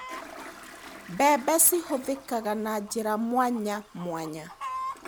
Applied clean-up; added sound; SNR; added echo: none; Chicken, rooster + Toilet flush; 14 dB; none.